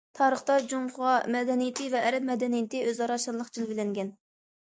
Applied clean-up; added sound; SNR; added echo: none; none; none; none.